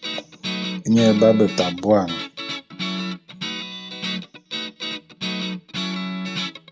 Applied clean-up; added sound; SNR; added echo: none; Guitar; 6 dB; none.